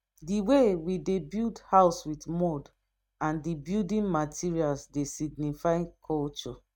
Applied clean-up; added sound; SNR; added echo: neural mask model RNNoise.